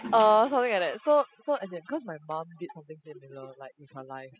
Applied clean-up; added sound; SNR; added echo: classical method spectral subtraction.